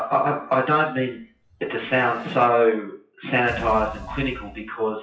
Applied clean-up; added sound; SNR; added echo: classical method WPE with log-MMSE.